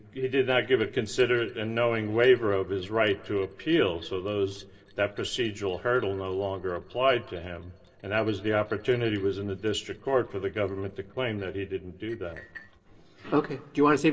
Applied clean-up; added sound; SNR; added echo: neural separator model SepFormer DNS4.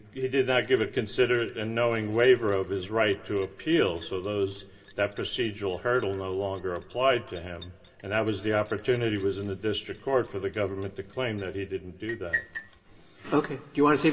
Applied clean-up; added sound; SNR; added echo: none; Liquid; 17 dB; reverberation time 2.7 s.